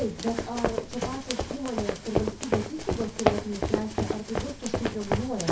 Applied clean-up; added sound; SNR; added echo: none; Run; -2 dB; reverberation time 0.3 s.